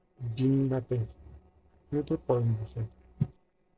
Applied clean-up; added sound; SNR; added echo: neural separator model SepFormer DNS4.